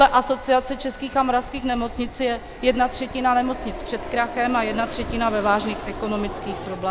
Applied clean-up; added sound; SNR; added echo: none; Fixed-wing aircraft, airplane; 10 dB; none.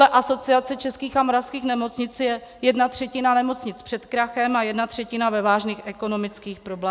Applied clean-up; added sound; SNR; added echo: none; none; none; none.